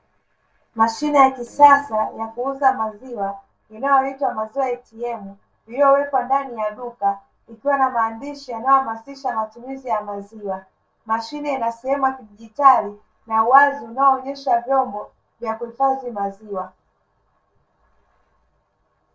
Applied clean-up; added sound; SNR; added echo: neural separator model SepFormer DNS4.